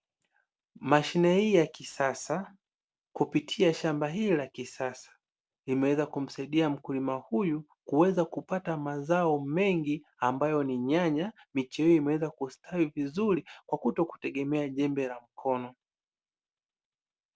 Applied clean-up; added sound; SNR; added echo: none; none; none; none.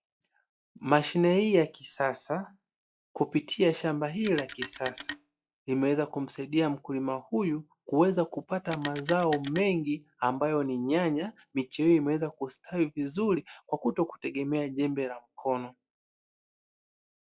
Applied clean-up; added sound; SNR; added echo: classical method log-MMSE.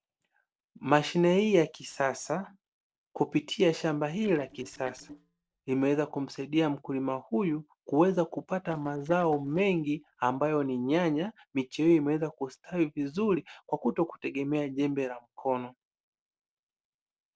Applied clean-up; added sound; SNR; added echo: neural separator model SepFormer DNS4.